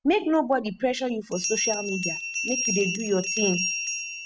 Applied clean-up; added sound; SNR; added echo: neural mask model RNNoise.